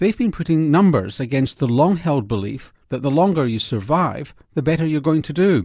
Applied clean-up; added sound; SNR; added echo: none; none; none; none.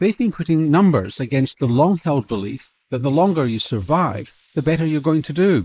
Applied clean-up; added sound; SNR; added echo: neural mask model Resemble Enhance denoiser.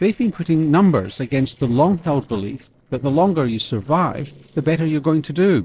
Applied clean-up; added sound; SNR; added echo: neural separator model SepFormer DNS4.